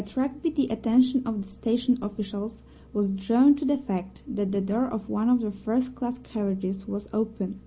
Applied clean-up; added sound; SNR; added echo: none; none; none; none.